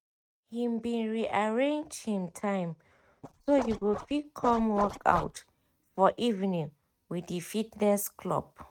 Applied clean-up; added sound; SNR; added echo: neural mask model RNNoise.